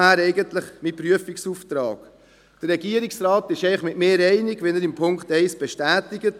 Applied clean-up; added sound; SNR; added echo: none; none; none; none.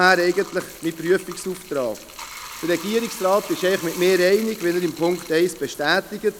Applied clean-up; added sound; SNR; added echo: none; Bathtub (filling or washing); 16 dB; none.